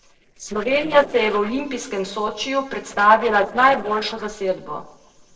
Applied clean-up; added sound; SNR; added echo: neural separator model SepFormer DNS4.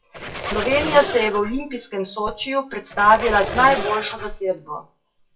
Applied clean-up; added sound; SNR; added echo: classical method WPE with log-MMSE.